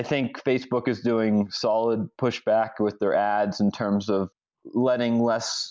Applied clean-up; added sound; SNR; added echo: none; none; none; none.